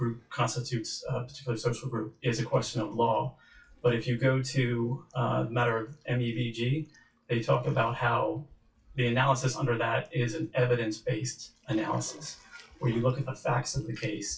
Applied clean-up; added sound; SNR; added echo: classical method WPE with log-MMSE.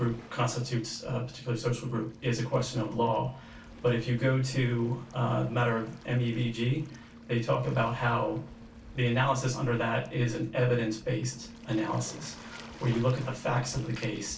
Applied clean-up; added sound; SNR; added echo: none; Waves, surf; 18 dB; reverberation time 0.2 s.